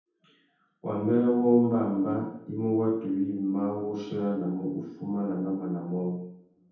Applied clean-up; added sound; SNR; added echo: none; none; none; reverberation time 0.9 s.